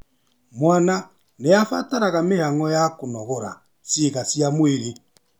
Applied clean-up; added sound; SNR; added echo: none; none; none; none.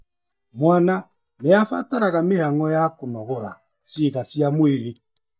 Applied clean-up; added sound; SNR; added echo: neural mask model DeepFilterNet 3.